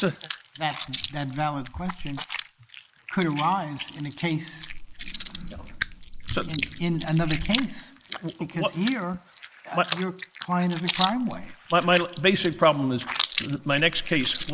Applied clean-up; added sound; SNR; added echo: neural mask model Resemble Enhance denoiser.